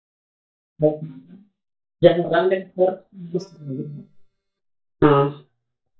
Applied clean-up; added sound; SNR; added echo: neural mask model DeepFilterNet 3.